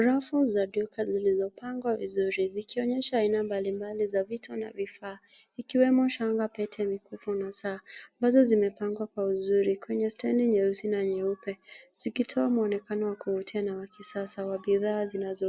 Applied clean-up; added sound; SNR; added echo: none; none; none; none.